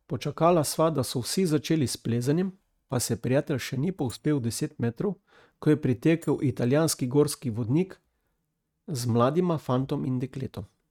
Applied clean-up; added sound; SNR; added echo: neural mask model RNNoise.